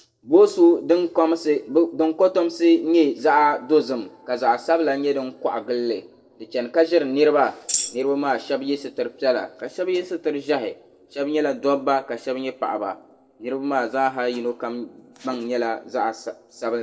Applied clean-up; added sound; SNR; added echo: neural separator model SepFormer DNS4.